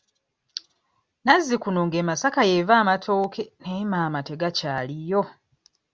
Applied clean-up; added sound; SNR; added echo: none; none; none; none.